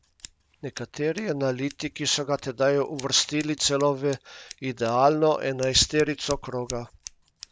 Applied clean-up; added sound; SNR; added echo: none; Scissors; 18 dB; none.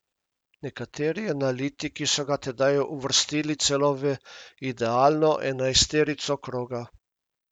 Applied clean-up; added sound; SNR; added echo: none; none; none; none.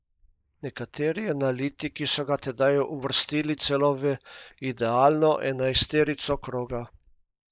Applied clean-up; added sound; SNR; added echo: neural mask model Resemble Enhance denoiser.